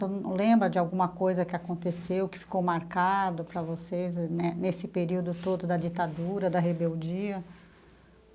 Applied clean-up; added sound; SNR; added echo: none; none; none; none.